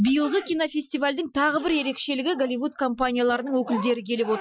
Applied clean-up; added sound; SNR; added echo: classical method Wiener filter.